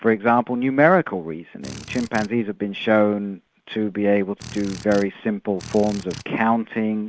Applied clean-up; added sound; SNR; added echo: none; Drill; 15 dB; none.